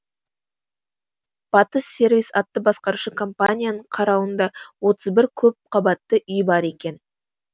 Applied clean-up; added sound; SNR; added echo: none; none; none; none.